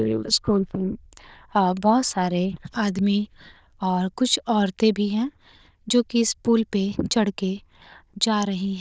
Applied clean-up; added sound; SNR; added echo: neural diffusion model UNIVERSE++.